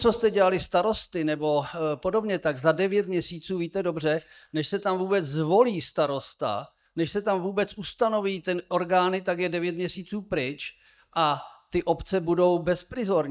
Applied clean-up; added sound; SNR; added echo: neural mask model DeepFilterNet 3.